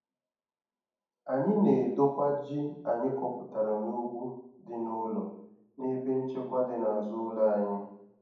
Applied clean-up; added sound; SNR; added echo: none; none; none; reverberation time 1.2 s.